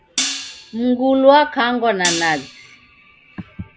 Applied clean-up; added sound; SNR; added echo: none; Hi-hat; 10 dB; none.